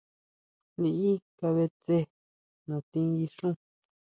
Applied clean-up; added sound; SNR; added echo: none; none; none; none.